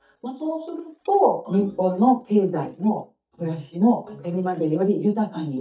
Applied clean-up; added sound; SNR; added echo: neural mask model DeepFilterNet 3.